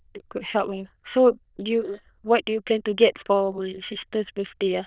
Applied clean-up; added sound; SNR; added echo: neural diffusion model UNIVERSE++.